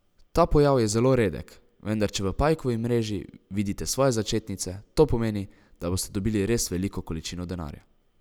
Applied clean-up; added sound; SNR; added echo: none; none; none; none.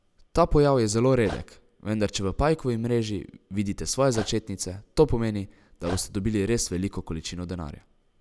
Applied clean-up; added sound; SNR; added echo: none; Dog; 17 dB; none.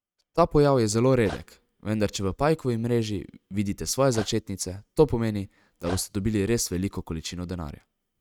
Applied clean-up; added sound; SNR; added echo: neural mask model RNNoise.